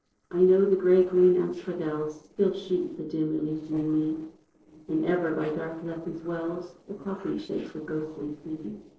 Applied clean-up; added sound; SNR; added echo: neural separator model SepFormer DNS4.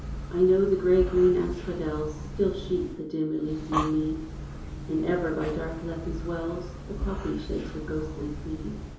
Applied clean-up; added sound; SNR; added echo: none; Breathing; 8 dB; reverberation time 2.8 s.